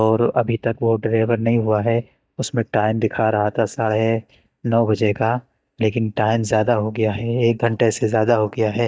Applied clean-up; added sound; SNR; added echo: neural mask model DeepFilterNet 3.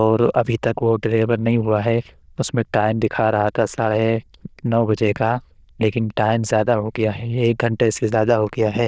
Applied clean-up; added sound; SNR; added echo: neural diffusion model UNIVERSE++.